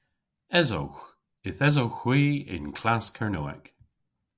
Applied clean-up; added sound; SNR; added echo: none; none; none; none.